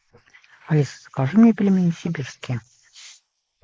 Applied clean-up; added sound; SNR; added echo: neural mask model Resemble Enhance denoiser.